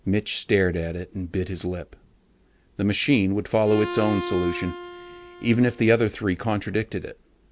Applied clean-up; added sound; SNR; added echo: none; Bowed string instrument; 11 dB; none.